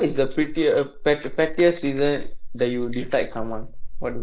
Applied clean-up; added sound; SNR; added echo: neural mask model Resemble Enhance denoiser.